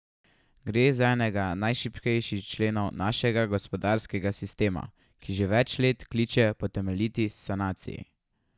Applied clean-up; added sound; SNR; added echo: none; none; none; none.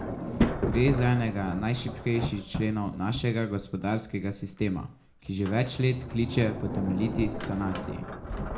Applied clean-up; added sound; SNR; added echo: none; Sliding door; 5 dB; reverberation time 0.3 s.